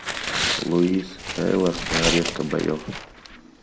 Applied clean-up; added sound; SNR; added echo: none; Tearing; 4 dB; none.